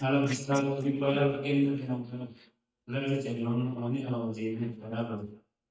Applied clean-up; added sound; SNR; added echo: neural mask model DeepFilterNet 3.